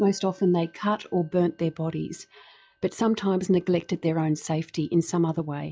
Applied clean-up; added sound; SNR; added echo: classical method log-MMSE.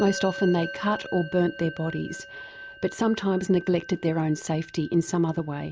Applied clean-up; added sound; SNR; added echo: none; Musical instrument; 14 dB; none.